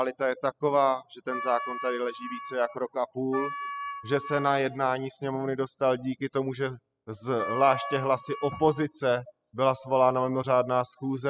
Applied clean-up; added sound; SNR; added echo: classical method spectral subtraction.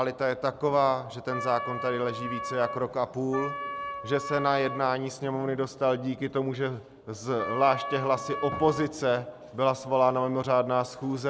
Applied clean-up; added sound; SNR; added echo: none; Wind instrument, woodwind instrument; 8 dB; none.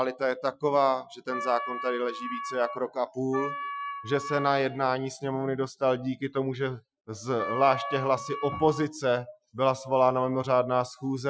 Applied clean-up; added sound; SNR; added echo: classical method Wiener filter.